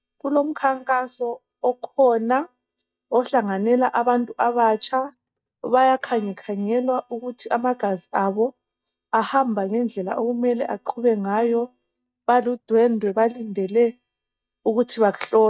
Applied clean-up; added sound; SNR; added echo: neural mask model DeepFilterNet 3.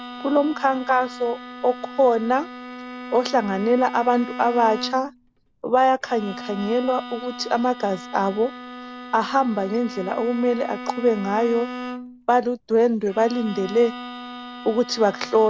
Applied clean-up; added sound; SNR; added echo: none; Bowed string instrument; 13 dB; none.